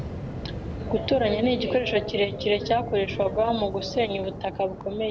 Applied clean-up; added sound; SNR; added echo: none; Waves, surf; 9 dB; none.